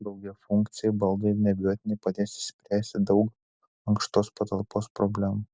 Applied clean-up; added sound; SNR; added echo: none; none; none; none.